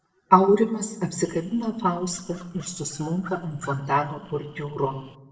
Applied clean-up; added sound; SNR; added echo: neural separator model SepFormer DNS4.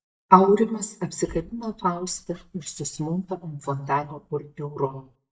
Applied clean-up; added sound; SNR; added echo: neural mask model DeepFilterNet 3.